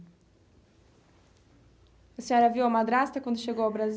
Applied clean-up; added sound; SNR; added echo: none; none; none; none.